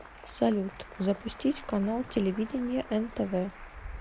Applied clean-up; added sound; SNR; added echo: none; Applause; 18 dB; none.